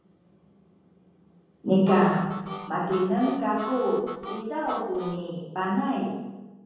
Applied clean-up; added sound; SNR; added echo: none; Harmonica; 11 dB; reverberation time 1.3 s.